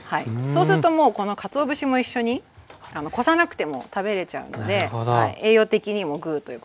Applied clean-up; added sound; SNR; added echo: none; none; none; none.